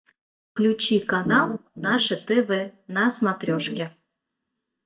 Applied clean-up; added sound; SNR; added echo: neural mask model DeepFilterNet 3.